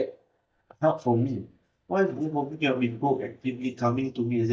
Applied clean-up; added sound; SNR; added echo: neural mask model DeepFilterNet 3.